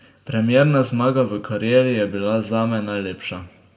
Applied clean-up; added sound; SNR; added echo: none; none; none; reverberation time 0.5 s.